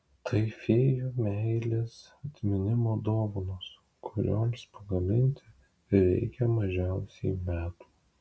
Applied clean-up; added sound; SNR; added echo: none; none; none; none.